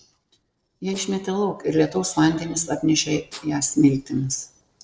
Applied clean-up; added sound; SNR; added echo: neural separator model SepFormer DNS4.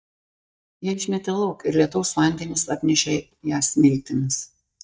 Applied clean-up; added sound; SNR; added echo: neural mask model DeepFilterNet 3.